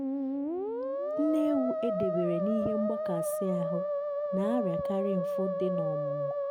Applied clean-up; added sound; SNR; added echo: none; Musical instrument; -1 dB; none.